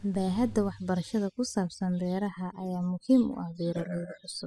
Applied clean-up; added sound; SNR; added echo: classical method spectral subtraction.